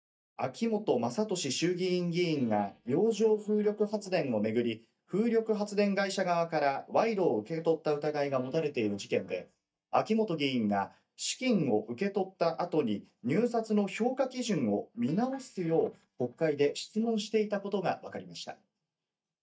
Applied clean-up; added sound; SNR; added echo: neural mask model DeepFilterNet 3.